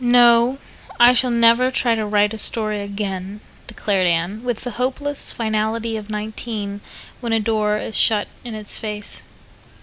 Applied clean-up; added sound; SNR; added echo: none; none; none; none.